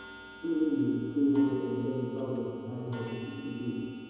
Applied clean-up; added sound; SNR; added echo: none; Clock; 18 dB; reverberation time 2.2 s.